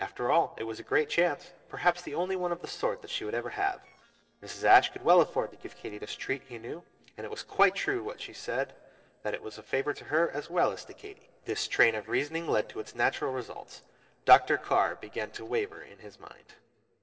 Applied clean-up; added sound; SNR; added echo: neural separator model SepFormer DNS4.